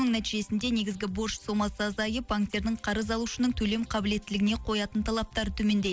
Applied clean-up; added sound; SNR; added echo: none; none; none; none.